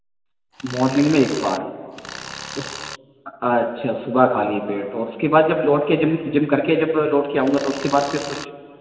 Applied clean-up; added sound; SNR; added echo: none; Tools; 13 dB; reverberation time 2.9 s.